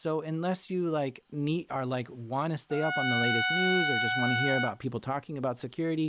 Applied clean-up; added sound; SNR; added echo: none; Trumpet; 0 dB; none.